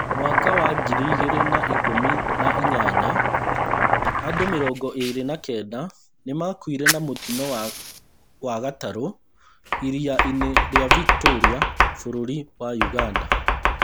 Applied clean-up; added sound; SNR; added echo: none; Domestic sounds, home sounds; -5 dB; none.